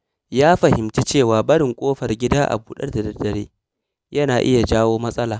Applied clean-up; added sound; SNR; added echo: none; none; none; none.